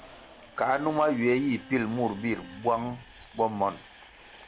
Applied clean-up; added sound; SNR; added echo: none; Bowed string instrument + Train; 19 dB; none.